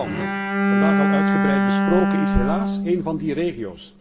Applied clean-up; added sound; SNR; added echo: none; Bowed string instrument; -5 dB; reverberation time 2.0 s.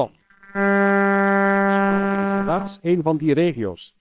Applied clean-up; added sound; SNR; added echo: neural separator model SepFormer WHAMR!.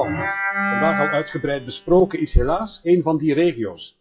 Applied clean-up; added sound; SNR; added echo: classical method WPE with log-MMSE.